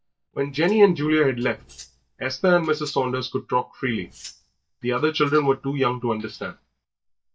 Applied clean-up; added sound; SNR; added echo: neural mask model DeepFilterNet 3.